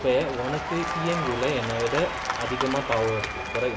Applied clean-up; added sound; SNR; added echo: none; Applause / Crowd / Cheering; 4 dB; none.